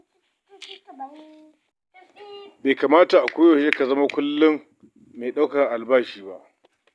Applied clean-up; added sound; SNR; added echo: none; none; none; none.